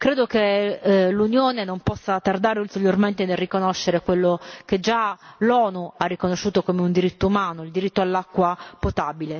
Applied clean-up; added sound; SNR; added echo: none; none; none; none.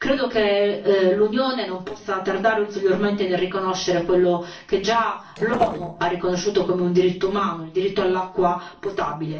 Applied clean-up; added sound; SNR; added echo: neural separator model SepFormer DNS4.